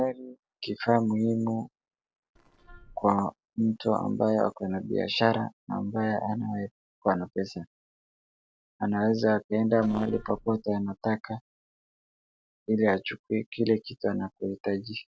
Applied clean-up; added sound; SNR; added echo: neural separator model SepFormer DNS4.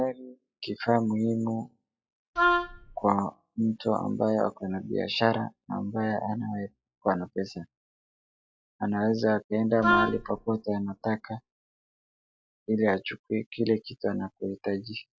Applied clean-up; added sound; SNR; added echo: classical method log-MMSE.